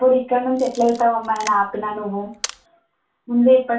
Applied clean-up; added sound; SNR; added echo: none; Camera; 17 dB; reverberation time 0.3 s.